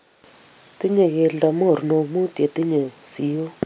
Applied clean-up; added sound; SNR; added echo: none; none; none; none.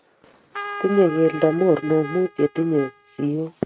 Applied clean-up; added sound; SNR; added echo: neural mask model RNNoise.